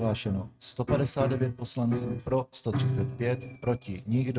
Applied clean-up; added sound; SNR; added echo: neural mask model RNNoise.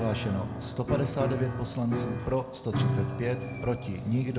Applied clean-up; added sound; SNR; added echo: none; Piano; 2 dB; none.